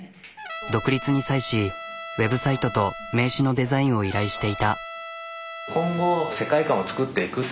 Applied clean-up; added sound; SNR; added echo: none; Trumpet; 12 dB; none.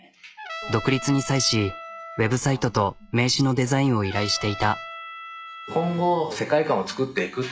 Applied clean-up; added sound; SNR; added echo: classical method log-MMSE.